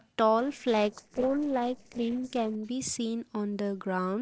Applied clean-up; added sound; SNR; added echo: neural separator model SepFormer DNS4.